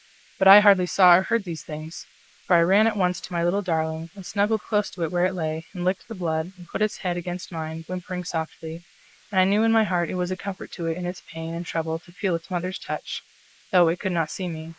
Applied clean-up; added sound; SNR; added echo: neural mask model Resemble Enhance denoiser.